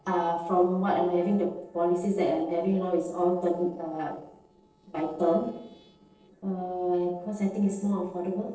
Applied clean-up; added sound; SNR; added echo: neural separator model SepFormer DNS4.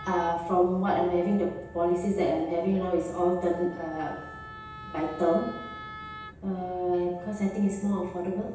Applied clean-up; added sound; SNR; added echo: none; Wind instrument, woodwind instrument; 18 dB; reverberation time 0.9 s.